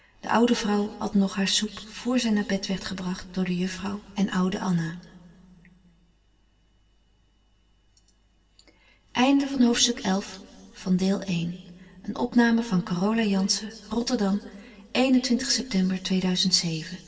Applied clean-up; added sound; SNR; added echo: none; none; none; reverberation time 2.2 s.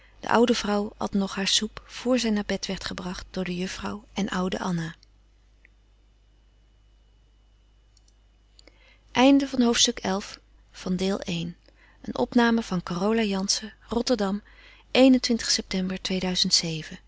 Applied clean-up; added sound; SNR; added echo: none; none; none; none.